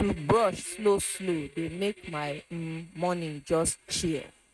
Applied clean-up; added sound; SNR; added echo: neural mask model RNNoise.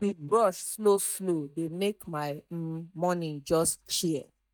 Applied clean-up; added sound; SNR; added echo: neural mask model DeepFilterNet 3.